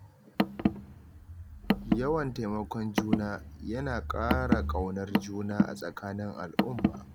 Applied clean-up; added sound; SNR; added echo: none; Car; -3 dB; none.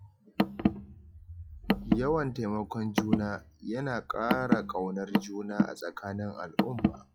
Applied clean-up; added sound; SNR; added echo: classical method log-MMSE.